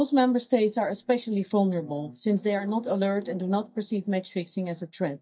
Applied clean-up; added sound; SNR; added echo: neural mask model DeepFilterNet 3.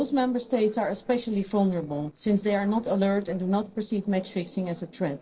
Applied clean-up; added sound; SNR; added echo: neural separator model SepFormer DNS4.